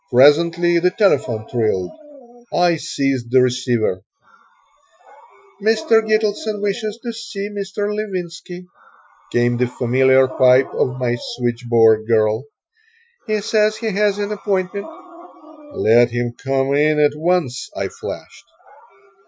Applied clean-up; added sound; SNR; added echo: classical method Wiener filter.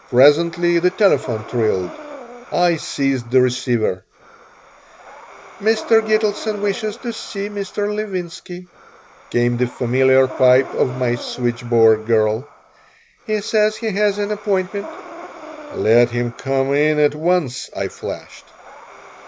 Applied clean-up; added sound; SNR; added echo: none; Breathing; 18 dB; none.